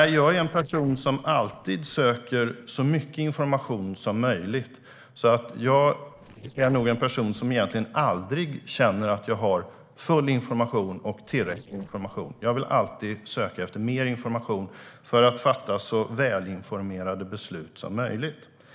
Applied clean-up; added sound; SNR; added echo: neural separator model SepFormer DNS4.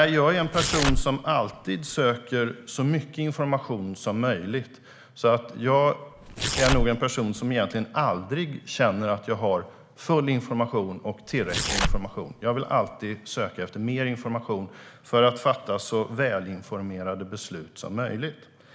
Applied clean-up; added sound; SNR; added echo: none; Tearing; 2 dB; none.